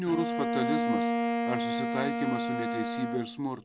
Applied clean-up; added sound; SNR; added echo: none; Bowed string instrument; -2 dB; none.